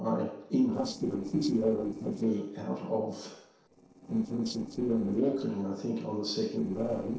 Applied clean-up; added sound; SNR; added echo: neural separator model SepFormer DNS4.